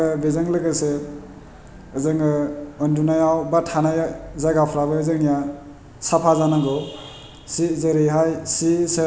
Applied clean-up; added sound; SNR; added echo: none; none; none; none.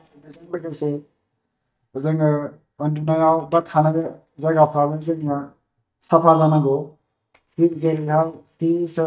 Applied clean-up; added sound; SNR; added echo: neural mask model DeepFilterNet 3.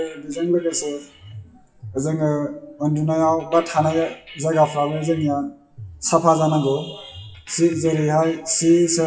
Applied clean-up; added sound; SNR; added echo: classical method WPE with log-MMSE.